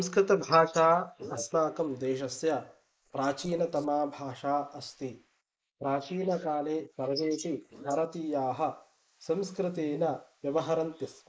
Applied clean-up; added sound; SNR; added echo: neural mask model Resemble Enhance denoiser.